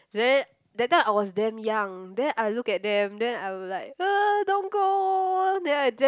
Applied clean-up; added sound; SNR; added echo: none; none; none; none.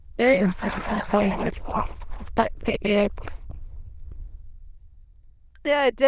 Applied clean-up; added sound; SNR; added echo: neural diffusion model UNIVERSE++.